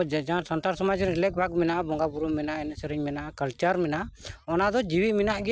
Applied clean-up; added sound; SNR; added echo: none; none; none; none.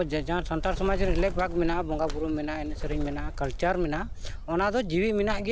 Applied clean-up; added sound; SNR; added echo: none; Bird; 4 dB; none.